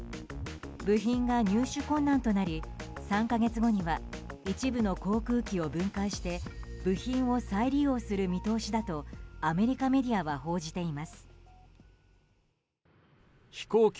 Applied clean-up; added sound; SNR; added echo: none; none; none; none.